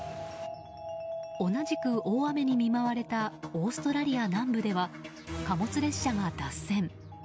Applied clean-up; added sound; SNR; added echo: none; none; none; none.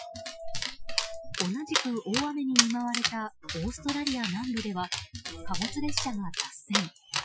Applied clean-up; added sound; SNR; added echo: classical method Wiener filter.